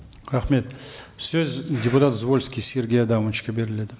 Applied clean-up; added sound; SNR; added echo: none; none; none; none.